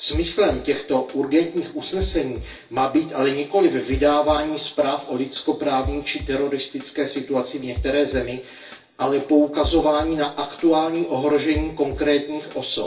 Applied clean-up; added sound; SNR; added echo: none; Drum kit; 14 dB; reverberation time 0.3 s.